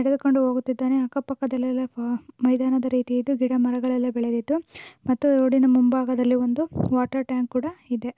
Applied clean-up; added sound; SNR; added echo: none; none; none; none.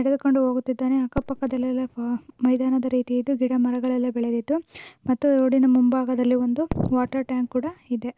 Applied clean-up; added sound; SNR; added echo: none; Fireworks; 19 dB; none.